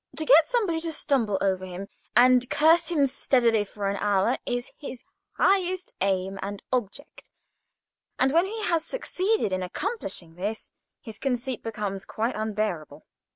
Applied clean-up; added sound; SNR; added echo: none; none; none; none.